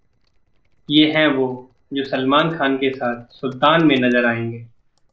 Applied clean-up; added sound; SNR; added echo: neural separator model SepFormer DNS4.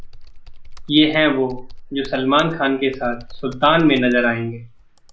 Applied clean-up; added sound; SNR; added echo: none; Computer keyboard; 15 dB; none.